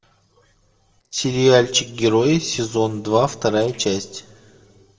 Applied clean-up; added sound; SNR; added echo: neural separator model SepFormer DNS4.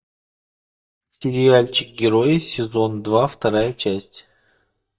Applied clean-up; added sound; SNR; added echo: neural mask model DeepFilterNet 3.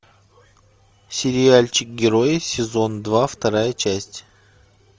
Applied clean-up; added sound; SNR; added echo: none; none; none; none.